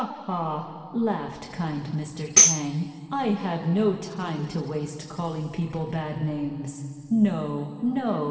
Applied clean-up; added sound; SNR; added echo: none; Tambourine; -5 dB; reverberation time 2.2 s.